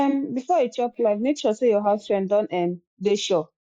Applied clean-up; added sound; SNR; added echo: neural mask model Resemble Enhance denoiser.